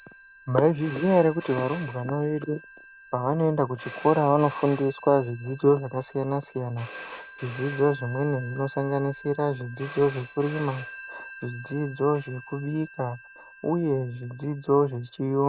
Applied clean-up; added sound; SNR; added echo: none; Telephone; 11 dB; none.